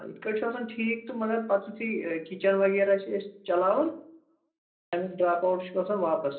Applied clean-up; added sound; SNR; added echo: none; none; none; reverberation time 0.5 s.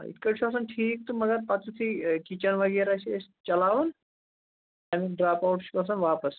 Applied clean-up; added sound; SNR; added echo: none; none; none; none.